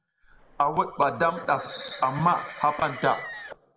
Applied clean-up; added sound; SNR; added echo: none; Livestock, farm animals, working animals; 15 dB; reverberation time 0.7 s.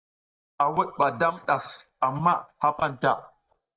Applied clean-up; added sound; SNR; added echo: neural mask model DeepFilterNet 3.